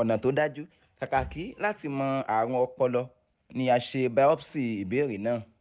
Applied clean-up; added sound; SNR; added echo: none; none; none; none.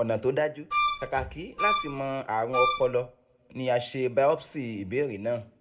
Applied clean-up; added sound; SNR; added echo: none; Wind instrument, woodwind instrument; 1 dB; reverberation time 0.3 s.